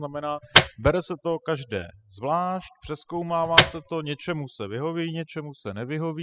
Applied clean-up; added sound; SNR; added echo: classical method spectral subtraction.